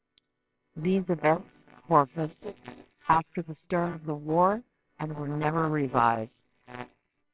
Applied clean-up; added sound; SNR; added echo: neural separator model SepFormer WHAMR!.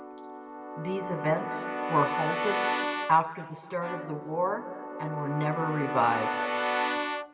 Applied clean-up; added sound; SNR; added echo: none; Keyboard (musical) / Brass instrument; 2 dB; reverberation time 1.9 s.